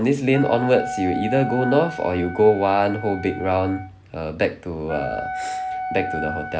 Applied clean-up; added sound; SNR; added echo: none; Wind instrument, woodwind instrument; 9 dB; none.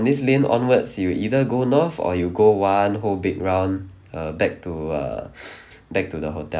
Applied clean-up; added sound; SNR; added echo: none; none; none; none.